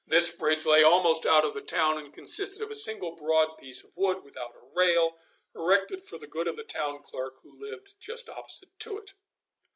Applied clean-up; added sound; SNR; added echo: none; none; none; none.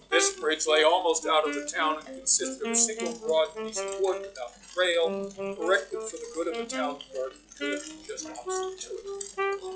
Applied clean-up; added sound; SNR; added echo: classical method log-MMSE.